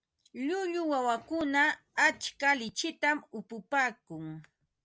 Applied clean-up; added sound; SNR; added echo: none; none; none; none.